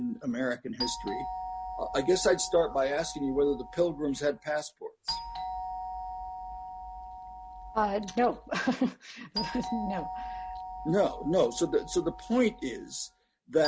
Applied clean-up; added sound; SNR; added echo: none; Doorbell; 9 dB; none.